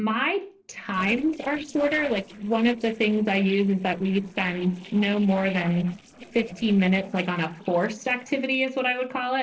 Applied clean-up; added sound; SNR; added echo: neural separator model SepFormer DNS4.